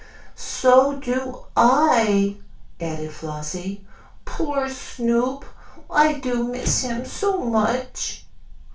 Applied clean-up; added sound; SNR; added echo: none; Explosion; 12 dB; reverberation time 0.3 s.